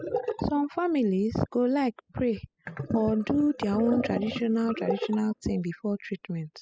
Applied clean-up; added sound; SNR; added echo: classical method spectral subtraction.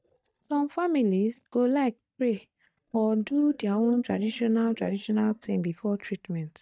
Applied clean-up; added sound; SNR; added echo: neural mask model DeepFilterNet 3.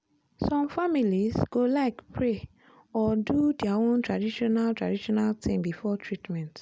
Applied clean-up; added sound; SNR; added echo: none; none; none; none.